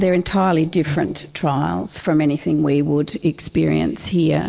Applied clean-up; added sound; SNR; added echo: neural separator model SepFormer DNS4.